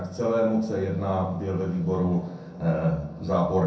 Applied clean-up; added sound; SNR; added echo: none; none; none; reverberation time 0.5 s.